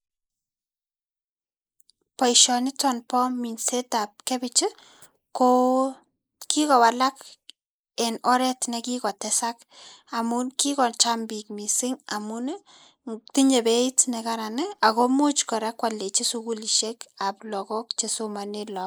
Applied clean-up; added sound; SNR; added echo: neural mask model Resemble Enhance denoiser.